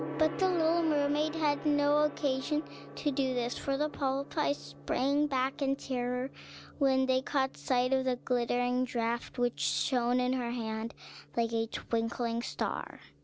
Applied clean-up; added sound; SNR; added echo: none; Gong; 16 dB; none.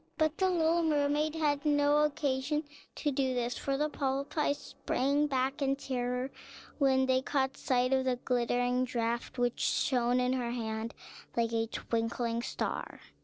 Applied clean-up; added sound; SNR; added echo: neural separator model SepFormer DNS4.